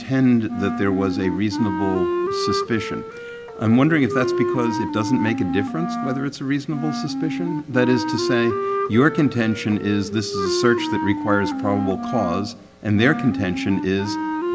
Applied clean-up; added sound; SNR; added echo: none; Wind instrument, woodwind instrument; 4 dB; none.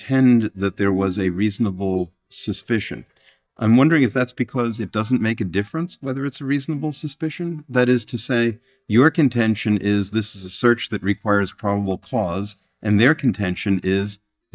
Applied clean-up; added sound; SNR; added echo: neural mask model DeepFilterNet 3.